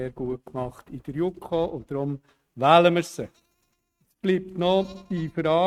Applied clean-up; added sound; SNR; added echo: neural mask model RNNoise.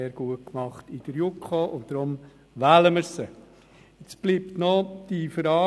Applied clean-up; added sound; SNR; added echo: none; none; none; none.